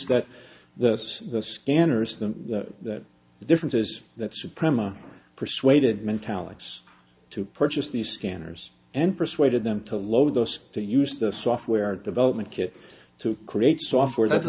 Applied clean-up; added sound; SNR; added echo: none; none; none; none.